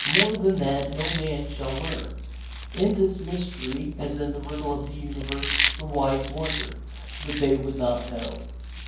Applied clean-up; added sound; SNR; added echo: none; Chewing, mastication; 6 dB; reverberation time 0.9 s.